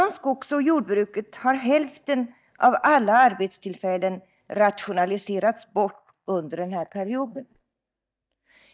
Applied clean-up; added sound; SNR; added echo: neural mask model DeepFilterNet 3.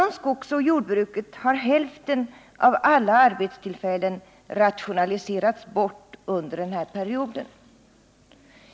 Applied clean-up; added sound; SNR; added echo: none; none; none; none.